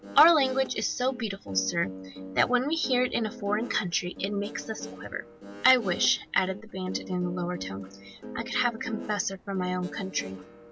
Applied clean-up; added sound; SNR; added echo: none; Guitar; 12 dB; none.